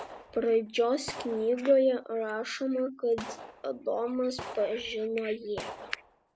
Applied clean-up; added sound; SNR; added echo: none; Gunshot, gunfire; 16 dB; none.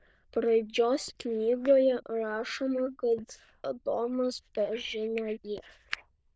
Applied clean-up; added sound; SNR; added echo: neural diffusion model UNIVERSE++.